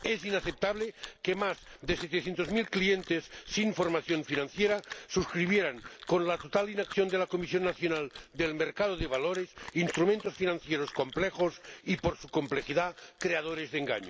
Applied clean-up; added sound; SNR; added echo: none; Chewing, mastication; 17 dB; none.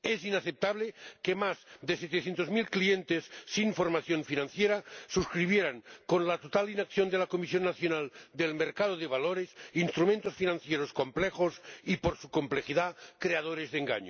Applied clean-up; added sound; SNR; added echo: none; none; none; none.